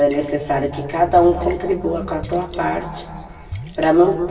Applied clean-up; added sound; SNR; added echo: none; Splash, splatter; 15 dB; reverberation time 2.4 s.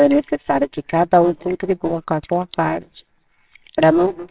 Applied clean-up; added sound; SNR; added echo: neural separator model SepFormer WHAMR!.